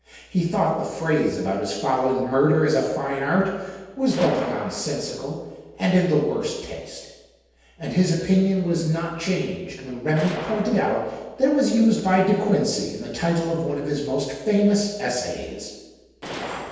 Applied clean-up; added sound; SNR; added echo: neural separator model SepFormer DNS4.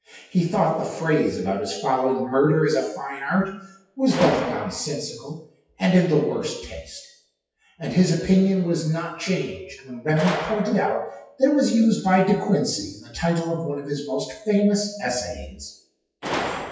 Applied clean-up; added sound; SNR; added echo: classical method WPE with log-MMSE.